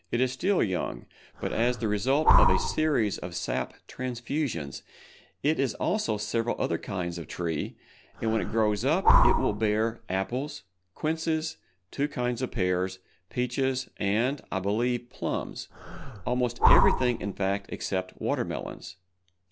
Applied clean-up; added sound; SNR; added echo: none; Breathing; -3 dB; none.